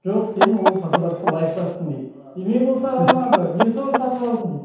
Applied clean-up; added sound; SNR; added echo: none; Chicken, rooster; 1 dB; reverberation time 0.9 s.